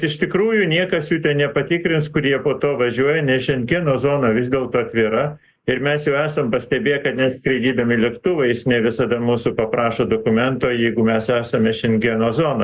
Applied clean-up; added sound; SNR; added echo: neural mask model Resemble Enhance denoiser.